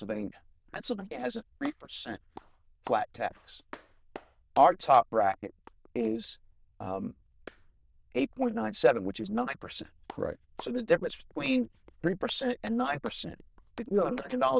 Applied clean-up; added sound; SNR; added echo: neural diffusion model UNIVERSE++.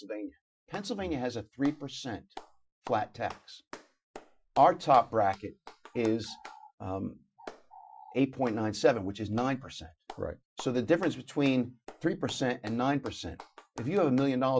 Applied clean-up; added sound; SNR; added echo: classical method Wiener filter.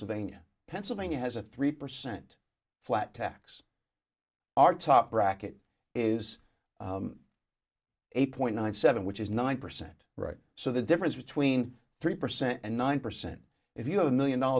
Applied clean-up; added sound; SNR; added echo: none; none; none; none.